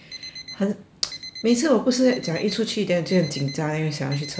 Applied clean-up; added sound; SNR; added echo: none; Alarm; 17 dB; none.